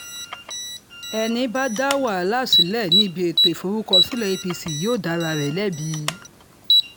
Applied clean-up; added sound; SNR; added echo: none; Alarm; -1 dB; none.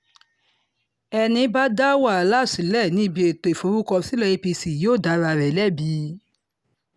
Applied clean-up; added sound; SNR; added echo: none; none; none; none.